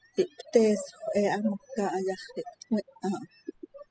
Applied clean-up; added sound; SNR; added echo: classical method spectral subtraction.